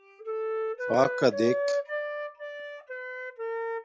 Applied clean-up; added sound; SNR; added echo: classical method log-MMSE.